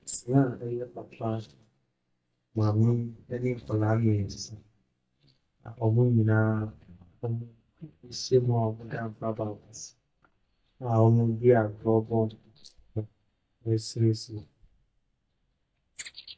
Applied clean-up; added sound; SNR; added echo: neural mask model DeepFilterNet 3.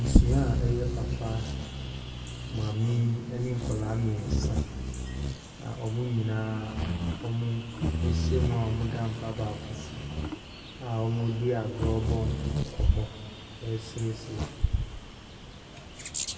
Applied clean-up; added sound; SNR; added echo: none; Bird vocalization, bird call, bird song; -1 dB; reverberation time 2.1 s.